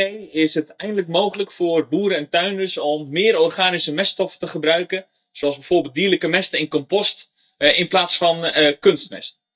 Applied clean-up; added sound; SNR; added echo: neural mask model DeepFilterNet 3.